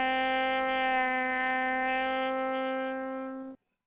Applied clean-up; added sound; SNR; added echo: neural separator model SepFormer WHAMR!.